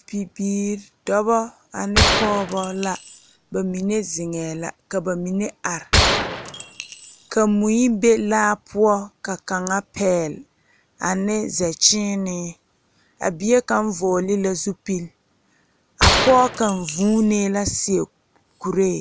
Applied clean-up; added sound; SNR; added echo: none; Gunshot, gunfire; 1 dB; none.